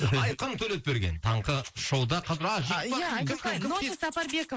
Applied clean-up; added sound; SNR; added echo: neural mask model Resemble Enhance denoiser.